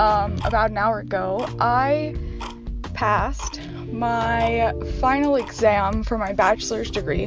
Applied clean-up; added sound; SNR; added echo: none; Tick-tock + Guitar; 15 dB; none.